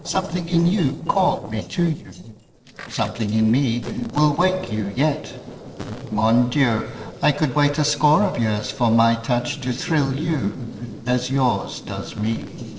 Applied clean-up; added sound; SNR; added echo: neural separator model SepFormer DNS4.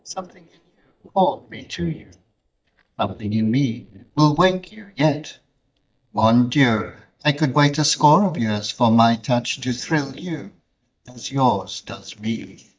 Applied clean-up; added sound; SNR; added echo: neural mask model DeepFilterNet 3.